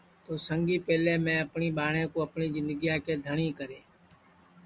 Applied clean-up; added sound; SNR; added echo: none; none; none; none.